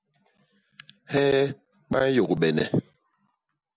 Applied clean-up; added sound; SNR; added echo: none; none; none; none.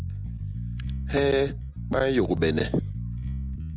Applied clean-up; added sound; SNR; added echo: none; Bass guitar; 4 dB; none.